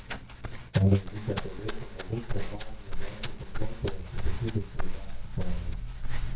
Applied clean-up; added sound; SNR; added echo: neural mask model DeepFilterNet 3.